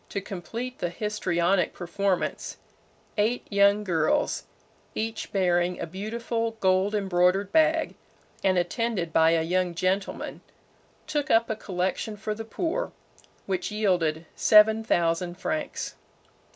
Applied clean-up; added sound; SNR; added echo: none; none; none; none.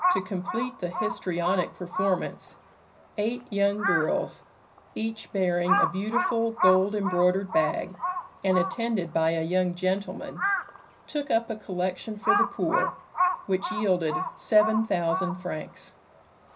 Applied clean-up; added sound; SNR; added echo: none; Crow; 4 dB; reverberation time 0.5 s.